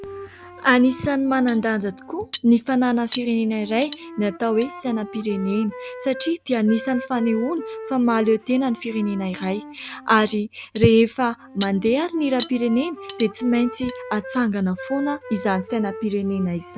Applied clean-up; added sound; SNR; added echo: none; Cutlery, silverware + Wind instrument, woodwind instrument; 14 dB; none.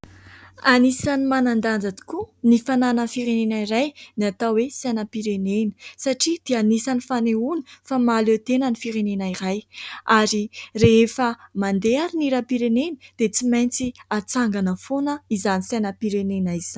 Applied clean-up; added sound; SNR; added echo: none; none; none; none.